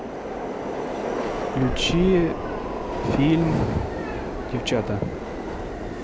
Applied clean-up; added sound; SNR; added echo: none; Subway, metro, underground; 3 dB; none.